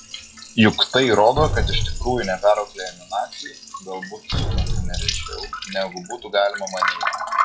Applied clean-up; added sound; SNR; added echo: classical method log-MMSE.